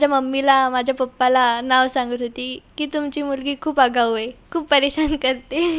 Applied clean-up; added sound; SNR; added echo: none; none; none; none.